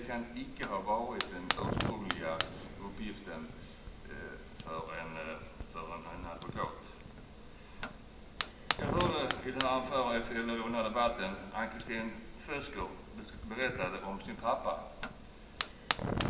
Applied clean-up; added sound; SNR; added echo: none; Fire; -3 dB; reverberation time 1.7 s.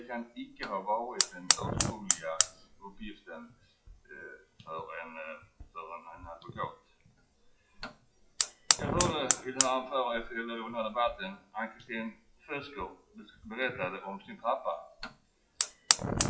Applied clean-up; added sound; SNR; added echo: classical method WPE with log-MMSE.